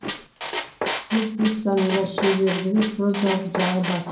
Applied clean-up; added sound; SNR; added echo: none; Squeak; 6 dB; reverberation time 0.5 s.